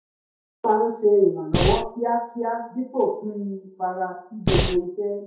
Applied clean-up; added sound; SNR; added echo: none; Breathing; -2 dB; reverberation time 0.5 s.